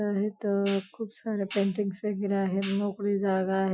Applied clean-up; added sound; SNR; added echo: classical method Wiener filter.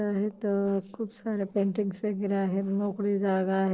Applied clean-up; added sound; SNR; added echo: neural separator model SepFormer DNS4.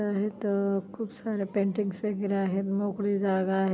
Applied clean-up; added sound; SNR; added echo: none; none; none; none.